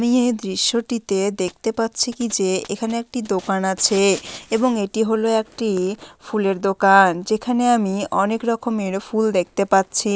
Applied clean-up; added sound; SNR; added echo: none; none; none; none.